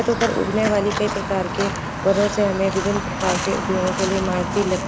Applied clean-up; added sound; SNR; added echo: none; Walk, footsteps; 4 dB; none.